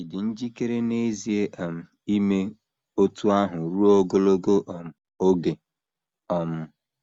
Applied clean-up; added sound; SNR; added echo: none; none; none; none.